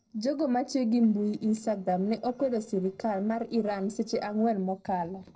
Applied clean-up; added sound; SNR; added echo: neural separator model SepFormer DNS4.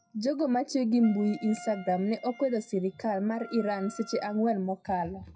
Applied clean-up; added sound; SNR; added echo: classical method WPE with log-MMSE.